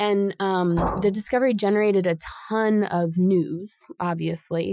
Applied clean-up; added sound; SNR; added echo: classical method Wiener filter.